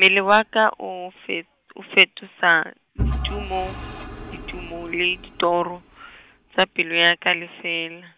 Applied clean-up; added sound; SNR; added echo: none; Engine / Vehicle; 12 dB; none.